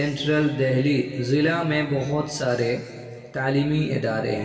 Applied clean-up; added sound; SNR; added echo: none; none; none; reverberation time 2.2 s.